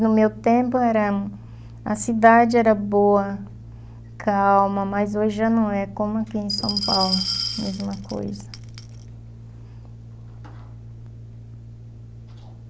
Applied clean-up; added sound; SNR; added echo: none; Glass; 6 dB; none.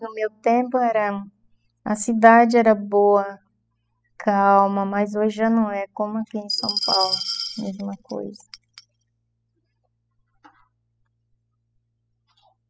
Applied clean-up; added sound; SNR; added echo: classical method spectral subtraction.